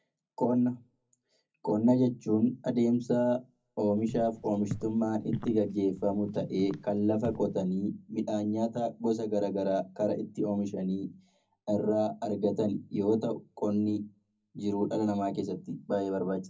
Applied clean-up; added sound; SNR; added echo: none; Walk, footsteps; 13 dB; reverberation time 0.4 s.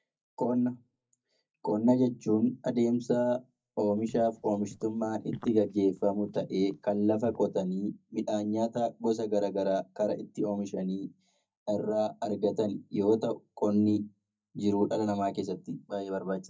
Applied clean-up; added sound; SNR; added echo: neural mask model DeepFilterNet 3.